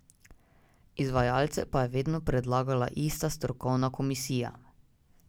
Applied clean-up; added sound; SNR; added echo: none; Bass drum; 17 dB; none.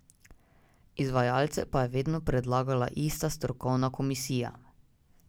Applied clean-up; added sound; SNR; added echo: none; none; none; none.